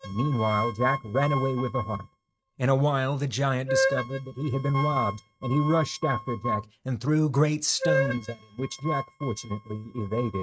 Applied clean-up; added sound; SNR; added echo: neural mask model RNNoise.